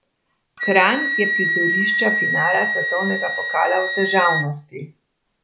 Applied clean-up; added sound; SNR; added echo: none; Wind instrument, woodwind instrument; 0 dB; none.